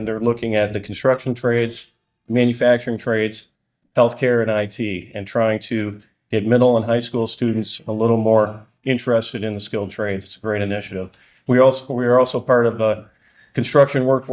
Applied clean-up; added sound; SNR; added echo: neural mask model DeepFilterNet 3.